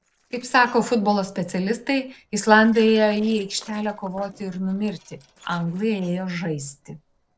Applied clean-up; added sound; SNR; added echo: neural separator model SepFormer DNS4.